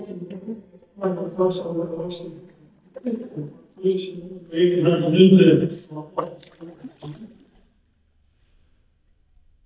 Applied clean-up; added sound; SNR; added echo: neural mask model DeepFilterNet 3.